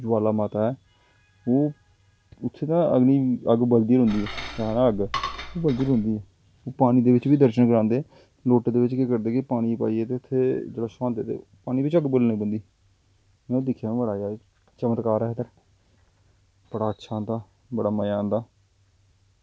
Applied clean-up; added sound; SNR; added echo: none; Cutlery, silverware / Dishes, pots, and pans; 10 dB; none.